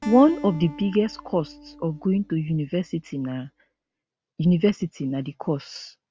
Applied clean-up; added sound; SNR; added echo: none; Acoustic guitar; 17 dB; none.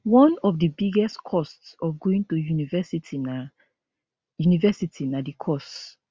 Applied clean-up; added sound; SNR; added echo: none; none; none; none.